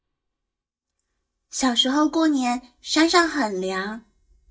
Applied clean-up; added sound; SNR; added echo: neural mask model DeepFilterNet 3.